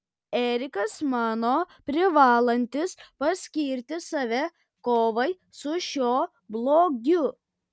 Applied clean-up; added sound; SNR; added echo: none; none; none; none.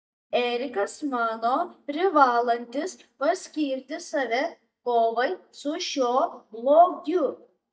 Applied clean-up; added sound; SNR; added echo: neural mask model DeepFilterNet 3.